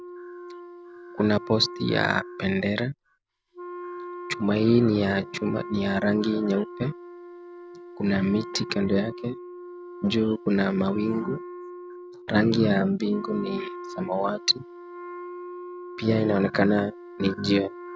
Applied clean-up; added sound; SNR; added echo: none; Wind instrument, woodwind instrument; 14 dB; none.